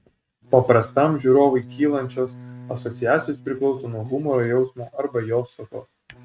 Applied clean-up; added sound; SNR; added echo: neural mask model RNNoise.